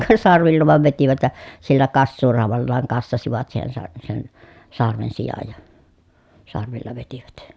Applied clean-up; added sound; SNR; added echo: none; none; none; none.